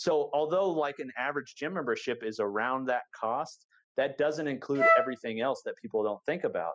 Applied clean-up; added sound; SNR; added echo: classical method spectral subtraction.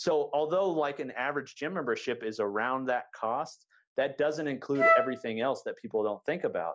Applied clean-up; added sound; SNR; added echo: none; Wind instrument, woodwind instrument; -4 dB; none.